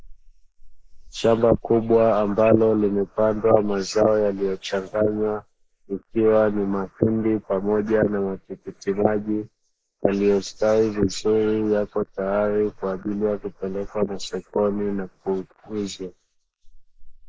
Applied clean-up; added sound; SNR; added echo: neural mask model Resemble Enhance denoiser.